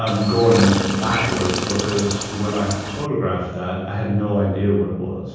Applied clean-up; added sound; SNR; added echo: none; Chirp, tweet; 5 dB; reverberation time 1.3 s.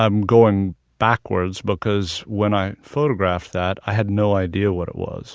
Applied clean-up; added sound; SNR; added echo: none; none; none; none.